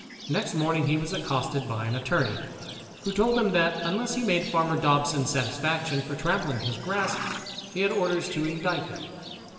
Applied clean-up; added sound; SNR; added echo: none; Livestock, farm animals, working animals; 13 dB; reverberation time 2.6 s.